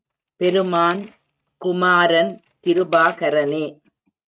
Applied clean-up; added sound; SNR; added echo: neural mask model RNNoise.